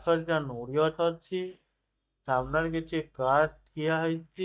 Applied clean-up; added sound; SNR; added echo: neural mask model DeepFilterNet 3.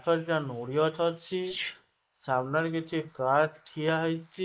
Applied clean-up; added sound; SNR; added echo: neural mask model Resemble Enhance denoiser.